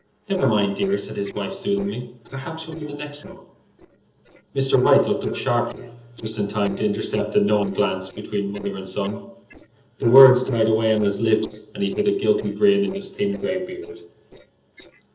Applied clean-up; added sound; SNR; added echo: neural separator model SepFormer DNS4.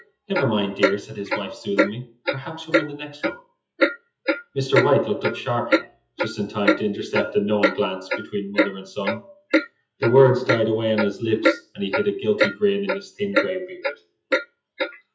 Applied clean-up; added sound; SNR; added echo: classical method WPE with log-MMSE.